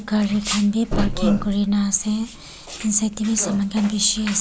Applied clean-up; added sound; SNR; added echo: none; none; none; none.